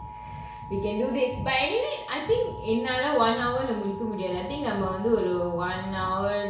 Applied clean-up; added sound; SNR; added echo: none; Alarm; 14 dB; reverberation time 0.6 s.